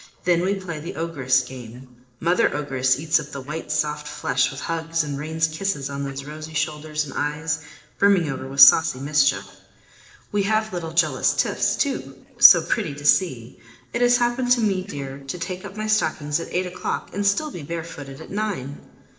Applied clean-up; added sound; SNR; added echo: neural separator model SepFormer DNS4.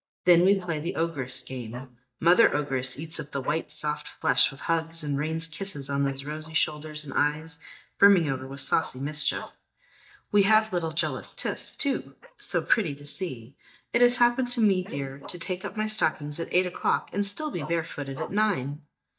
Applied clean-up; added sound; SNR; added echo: neural mask model DeepFilterNet 3.